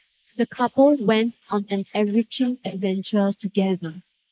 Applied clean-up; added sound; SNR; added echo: neural mask model Resemble Enhance denoiser.